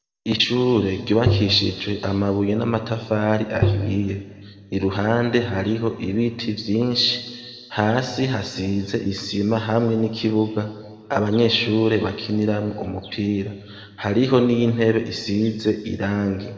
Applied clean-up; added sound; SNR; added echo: none; Tap; 1 dB; reverberation time 1.9 s.